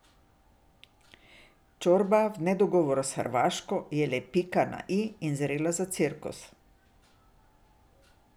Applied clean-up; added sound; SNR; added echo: none; none; none; none.